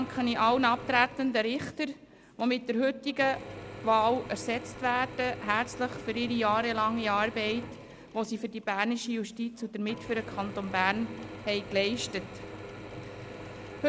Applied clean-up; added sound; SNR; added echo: none; Drill / Mechanisms; 14 dB; none.